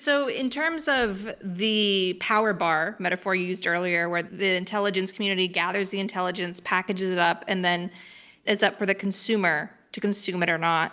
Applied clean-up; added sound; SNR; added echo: none; none; none; none.